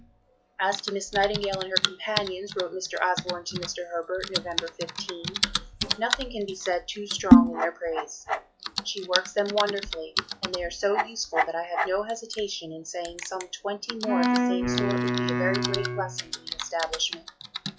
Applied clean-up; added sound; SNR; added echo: classical method log-MMSE.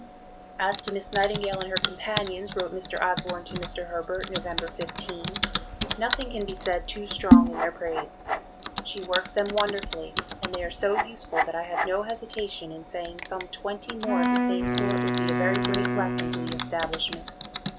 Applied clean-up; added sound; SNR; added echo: none; Wind instrument, woodwind instrument + Typing; -3 dB; none.